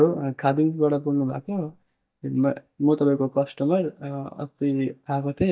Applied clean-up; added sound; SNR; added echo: neural mask model DeepFilterNet 3.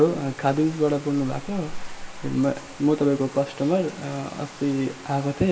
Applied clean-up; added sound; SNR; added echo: none; Bathtub (filling or washing); 13 dB; reverberation time 0.7 s.